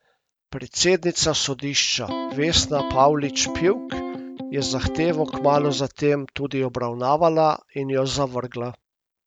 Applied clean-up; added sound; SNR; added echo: none; Electric guitar; 8 dB; none.